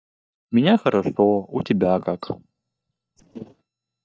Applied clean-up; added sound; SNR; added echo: neural mask model DeepFilterNet 3.